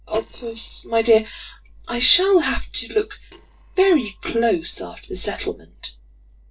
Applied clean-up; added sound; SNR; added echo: neural separator model SepFormer DNS4.